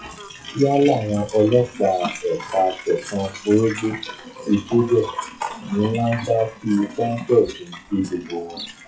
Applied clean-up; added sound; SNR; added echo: classical method WPE with log-MMSE.